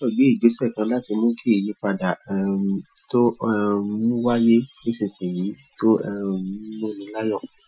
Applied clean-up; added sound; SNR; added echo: classical method Wiener filter.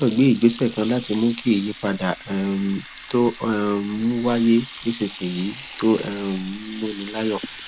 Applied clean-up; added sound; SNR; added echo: none; Sink (filling or washing) / Water tap, faucet; 17 dB; none.